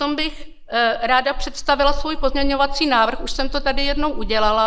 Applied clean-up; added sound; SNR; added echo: neural mask model Resemble Enhance denoiser.